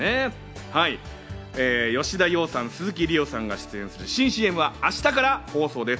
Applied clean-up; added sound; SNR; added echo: none; none; none; none.